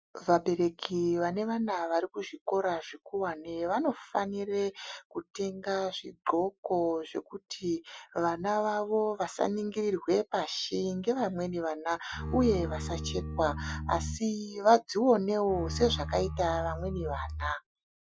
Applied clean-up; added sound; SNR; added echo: classical method Wiener filter.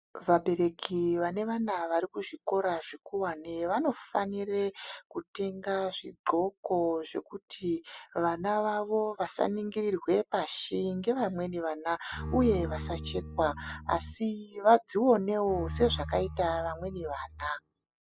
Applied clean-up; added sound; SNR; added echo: classical method spectral subtraction.